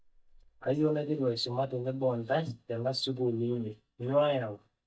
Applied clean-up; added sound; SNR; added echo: neural mask model DeepFilterNet 3.